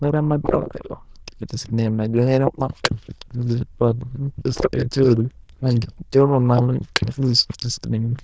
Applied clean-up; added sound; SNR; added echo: neural diffusion model UNIVERSE++.